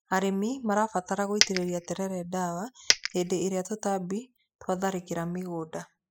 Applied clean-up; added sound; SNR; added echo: classical method spectral subtraction.